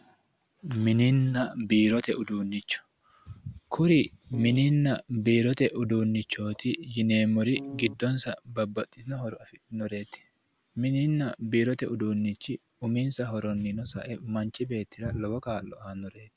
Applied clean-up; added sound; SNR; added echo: none; Piano; 11 dB; none.